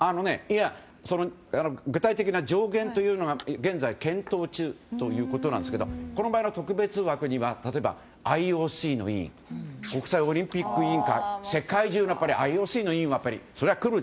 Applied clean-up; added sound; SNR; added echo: none; none; none; none.